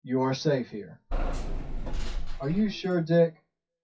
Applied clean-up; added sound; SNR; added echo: classical method WPE with log-MMSE.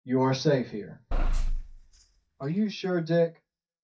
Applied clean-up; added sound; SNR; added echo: neural mask model DeepFilterNet 3.